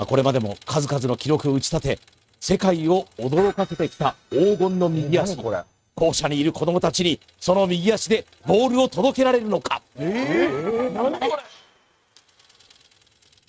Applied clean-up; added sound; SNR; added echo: neural mask model RNNoise.